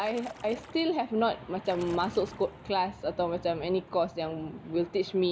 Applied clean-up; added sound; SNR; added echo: none; Splash, splatter; 19 dB; none.